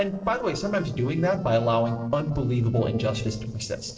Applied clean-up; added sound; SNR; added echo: neural separator model SepFormer DNS4.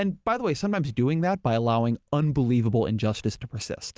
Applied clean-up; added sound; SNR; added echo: none; none; none; none.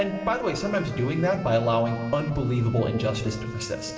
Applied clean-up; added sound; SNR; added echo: none; Wind instrument, woodwind instrument; 14 dB; reverberation time 2.2 s.